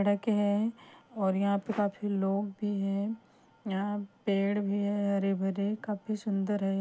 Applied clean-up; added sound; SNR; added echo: none; none; none; none.